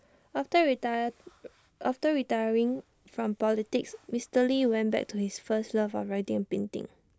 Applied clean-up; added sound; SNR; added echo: none; none; none; none.